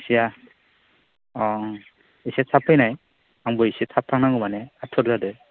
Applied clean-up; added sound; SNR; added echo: none; none; none; none.